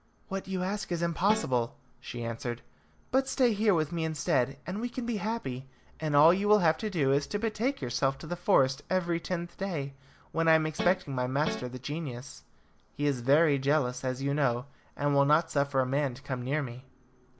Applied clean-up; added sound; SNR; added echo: none; Guitar; 7 dB; none.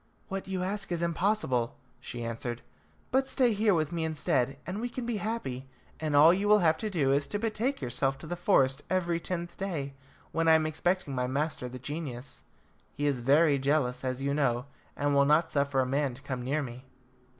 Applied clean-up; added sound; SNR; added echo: none; none; none; none.